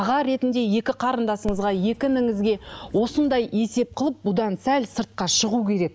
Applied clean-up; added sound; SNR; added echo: none; Dog; 16 dB; none.